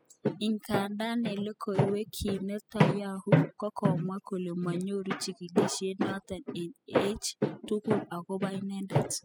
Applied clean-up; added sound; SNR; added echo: classical method spectral subtraction.